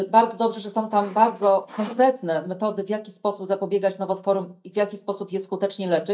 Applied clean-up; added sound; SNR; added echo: neural mask model DeepFilterNet 3.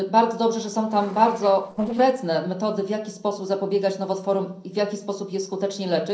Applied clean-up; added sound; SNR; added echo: neural separator model SepFormer DNS4.